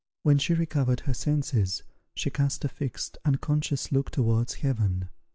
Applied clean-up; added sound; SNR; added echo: none; none; none; none.